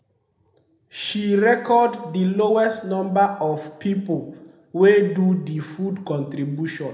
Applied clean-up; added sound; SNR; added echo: none; none; none; reverberation time 0.9 s.